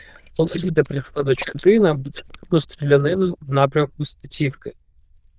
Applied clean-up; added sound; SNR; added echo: neural diffusion model UNIVERSE++.